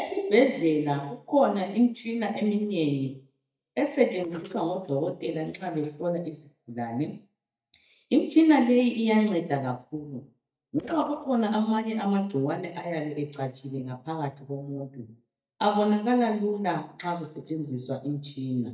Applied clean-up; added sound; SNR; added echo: neural mask model DeepFilterNet 3.